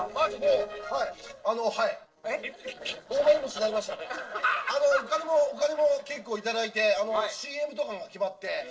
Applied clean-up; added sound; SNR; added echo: neural separator model SepFormer DNS4.